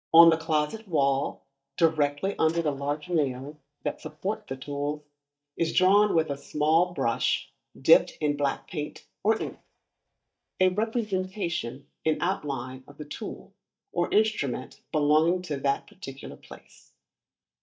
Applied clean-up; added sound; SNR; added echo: neural mask model DeepFilterNet 3.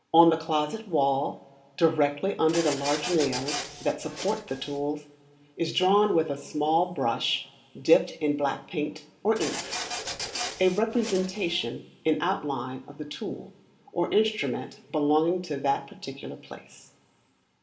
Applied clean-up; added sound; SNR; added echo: none; Printer; 8 dB; reverberation time 1.7 s.